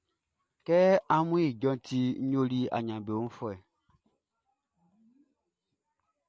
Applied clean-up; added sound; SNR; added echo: none; none; none; none.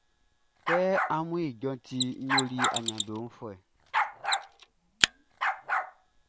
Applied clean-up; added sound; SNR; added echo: none; Bark + Mechanisms; -2 dB; none.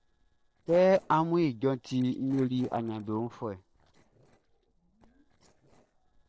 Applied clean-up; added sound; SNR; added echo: neural separator model SepFormer DNS4.